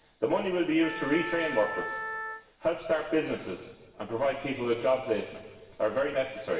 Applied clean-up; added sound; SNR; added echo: none; Wind instrument, woodwind instrument; 7 dB; reverberation time 1.3 s.